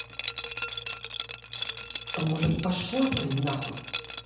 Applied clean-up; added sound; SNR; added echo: none; Liquid; 5 dB; reverberation time 0.8 s.